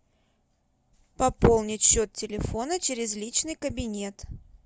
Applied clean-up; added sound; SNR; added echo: none; none; none; none.